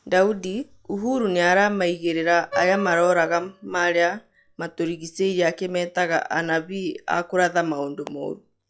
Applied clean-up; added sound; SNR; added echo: classical method log-MMSE.